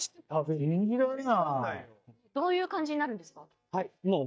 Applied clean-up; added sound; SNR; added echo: neural mask model DeepFilterNet 3.